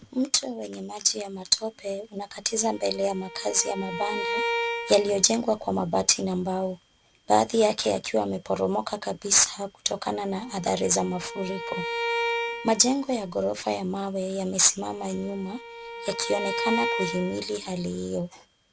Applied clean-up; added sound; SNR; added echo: none; Bowed string instrument; 6 dB; none.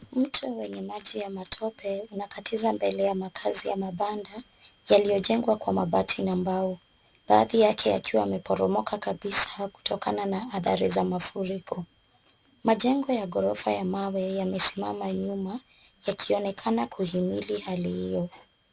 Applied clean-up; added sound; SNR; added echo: none; none; none; none.